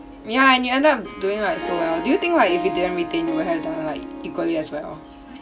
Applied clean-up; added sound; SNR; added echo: none; Harp; 10 dB; none.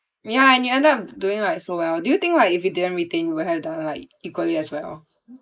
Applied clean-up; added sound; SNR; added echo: neural mask model Resemble Enhance denoiser.